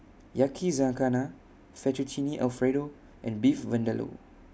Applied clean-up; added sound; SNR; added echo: none; none; none; none.